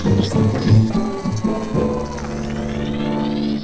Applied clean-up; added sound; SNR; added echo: neural separator model SepFormer DNS4.